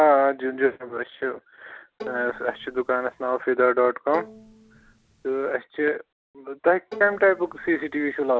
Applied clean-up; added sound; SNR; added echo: none; Bowed string instrument; 18 dB; none.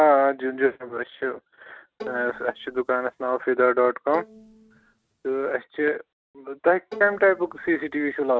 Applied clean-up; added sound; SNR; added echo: neural mask model RNNoise.